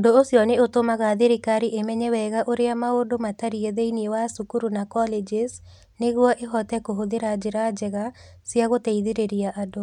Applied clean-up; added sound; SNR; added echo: none; none; none; none.